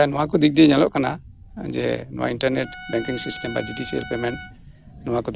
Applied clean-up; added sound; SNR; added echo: none; Trumpet; 17 dB; none.